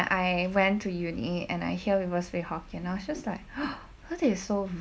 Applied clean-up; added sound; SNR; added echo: none; Whoosh, swoosh, swish; 15 dB; none.